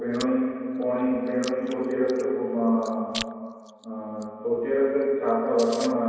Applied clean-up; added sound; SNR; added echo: none; Chewing, mastication; 18 dB; reverberation time 2.2 s.